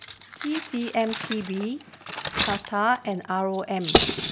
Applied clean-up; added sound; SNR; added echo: none; Cutlery, silverware; 2 dB; none.